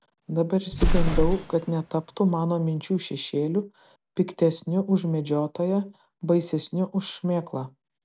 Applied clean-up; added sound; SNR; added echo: none; Explosion; 5 dB; none.